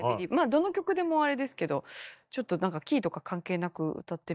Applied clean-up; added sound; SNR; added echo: neural mask model DeepFilterNet 3.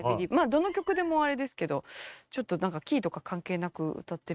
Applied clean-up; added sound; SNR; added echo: neural mask model RNNoise.